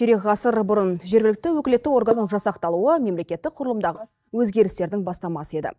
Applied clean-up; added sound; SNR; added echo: neural mask model DeepFilterNet 3.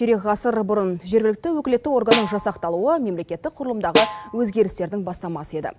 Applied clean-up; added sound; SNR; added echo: none; Snare drum; 4 dB; none.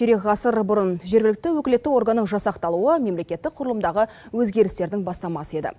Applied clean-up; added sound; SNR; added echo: none; none; none; none.